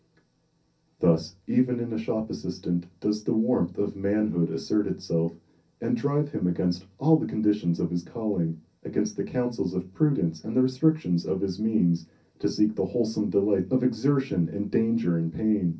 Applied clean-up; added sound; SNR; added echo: none; none; none; reverberation time 0.3 s.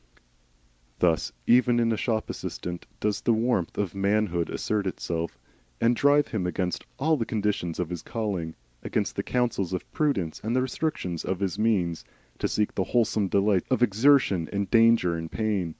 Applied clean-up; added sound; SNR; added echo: none; none; none; none.